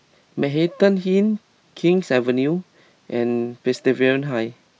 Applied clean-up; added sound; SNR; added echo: none; none; none; none.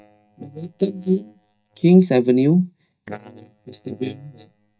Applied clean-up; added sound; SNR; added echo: neural mask model DeepFilterNet 3.